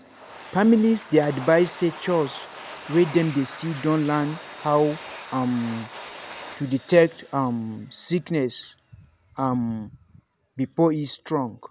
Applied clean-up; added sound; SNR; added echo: none; Domestic sounds, home sounds; 18 dB; none.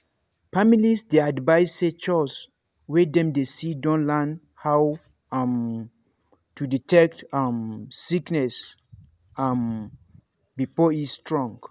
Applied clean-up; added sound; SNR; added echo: none; none; none; none.